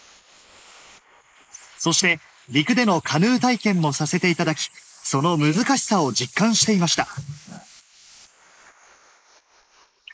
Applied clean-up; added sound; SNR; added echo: neural mask model Resemble Enhance denoiser.